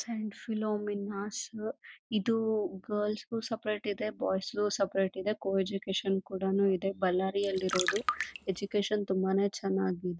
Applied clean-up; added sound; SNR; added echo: none; Trickle, dribble; 5 dB; none.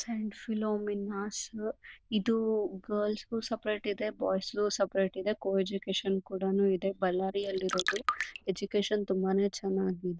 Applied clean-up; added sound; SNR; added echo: neural diffusion model UNIVERSE++.